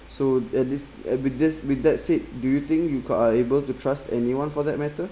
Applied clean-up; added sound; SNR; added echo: none; none; none; none.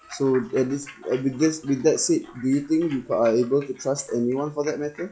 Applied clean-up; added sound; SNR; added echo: classical method log-MMSE.